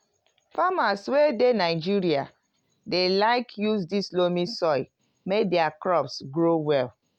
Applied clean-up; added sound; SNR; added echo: none; none; none; none.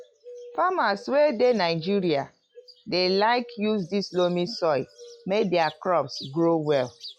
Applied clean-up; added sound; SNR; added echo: classical method log-MMSE.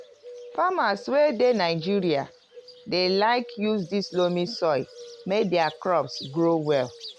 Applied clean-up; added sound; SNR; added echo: none; Bird; 20 dB; none.